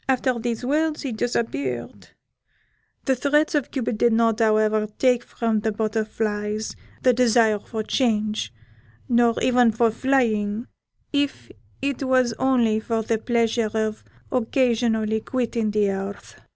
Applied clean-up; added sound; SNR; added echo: none; none; none; none.